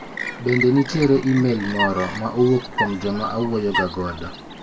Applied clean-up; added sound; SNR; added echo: none; Chirp, tweet; 8 dB; reverberation time 0.2 s.